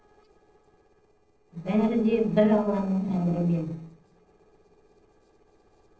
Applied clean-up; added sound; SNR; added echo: neural separator model SepFormer DNS4.